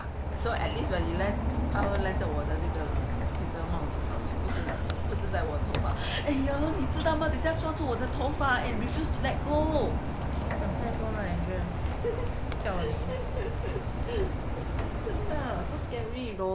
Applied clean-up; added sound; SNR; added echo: none; Rain; -4 dB; none.